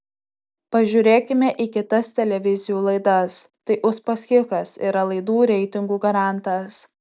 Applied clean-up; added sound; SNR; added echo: none; none; none; none.